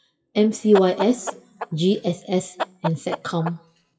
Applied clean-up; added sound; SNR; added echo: classical method WPE with log-MMSE.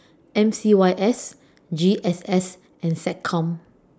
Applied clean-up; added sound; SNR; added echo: none; none; none; none.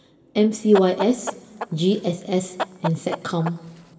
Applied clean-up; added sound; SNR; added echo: none; Chicken, rooster; 10 dB; reverberation time 2.7 s.